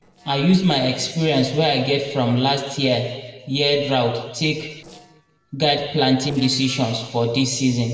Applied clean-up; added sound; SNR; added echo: neural separator model SepFormer DNS4.